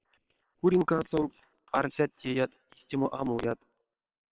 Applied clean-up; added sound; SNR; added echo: neural separator model SepFormer WHAM!.